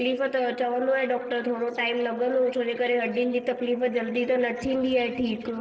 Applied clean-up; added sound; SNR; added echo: neural separator model SepFormer DNS4.